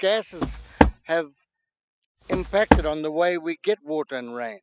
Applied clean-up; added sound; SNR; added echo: classical method spectral subtraction.